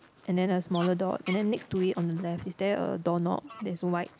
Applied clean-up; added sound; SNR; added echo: none; Fowl; 19 dB; none.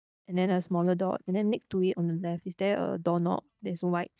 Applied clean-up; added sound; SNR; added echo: neural mask model DeepFilterNet 3.